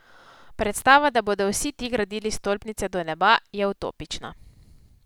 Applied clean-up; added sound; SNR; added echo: none; none; none; none.